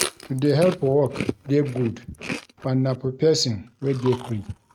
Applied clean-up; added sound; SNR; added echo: neural mask model RNNoise.